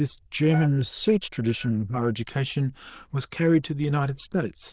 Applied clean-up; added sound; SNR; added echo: neural diffusion model UNIVERSE++.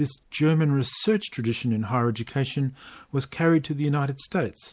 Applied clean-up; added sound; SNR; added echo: none; none; none; none.